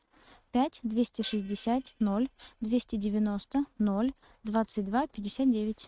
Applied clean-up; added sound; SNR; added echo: neural mask model RNNoise.